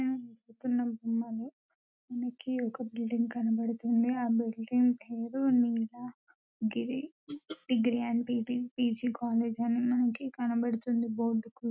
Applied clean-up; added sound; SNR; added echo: none; none; none; none.